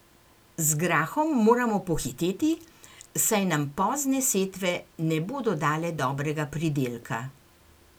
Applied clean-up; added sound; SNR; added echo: none; none; none; none.